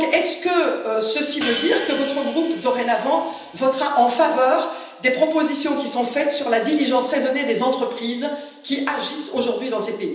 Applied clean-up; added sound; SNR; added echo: none; Hi-hat; 10 dB; reverberation time 0.9 s.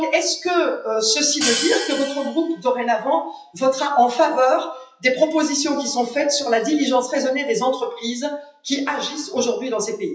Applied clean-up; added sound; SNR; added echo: classical method WPE with log-MMSE.